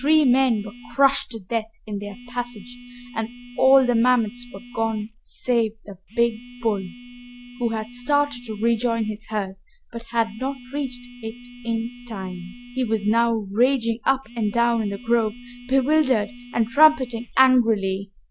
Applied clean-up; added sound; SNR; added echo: none; Telephone; 19 dB; none.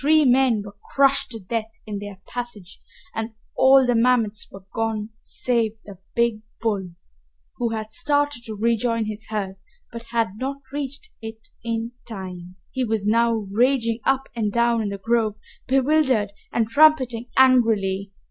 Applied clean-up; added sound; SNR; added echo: none; none; none; none.